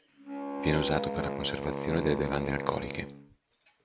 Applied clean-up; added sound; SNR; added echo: none; Wind instrument, woodwind instrument; 3 dB; none.